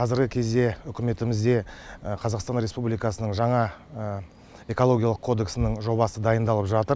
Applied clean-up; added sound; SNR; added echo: none; none; none; none.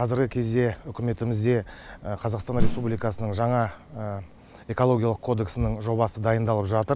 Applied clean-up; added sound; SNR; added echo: none; Whoosh, swoosh, swish; 1 dB; none.